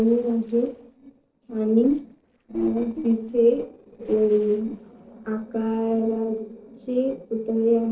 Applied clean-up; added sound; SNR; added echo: neural separator model SepFormer DNS4.